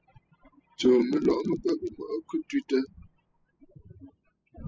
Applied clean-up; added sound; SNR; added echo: classical method spectral subtraction.